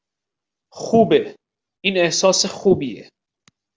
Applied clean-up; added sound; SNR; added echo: none; none; none; none.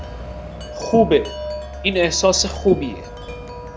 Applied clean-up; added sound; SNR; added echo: none; Alarm / Truck + Wind chime; 10 dB; none.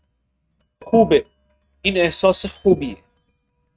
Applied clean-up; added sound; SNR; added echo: neural mask model RNNoise.